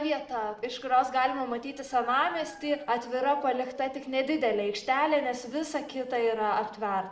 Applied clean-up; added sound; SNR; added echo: neural separator model SepFormer DNS4.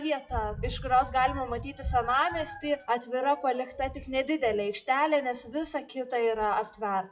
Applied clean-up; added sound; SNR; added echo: classical method WPE with log-MMSE.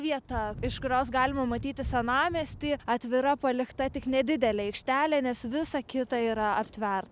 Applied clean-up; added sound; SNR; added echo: none; none; none; none.